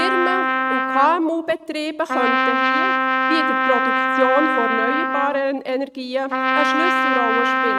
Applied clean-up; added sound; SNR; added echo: neural mask model RNNoise.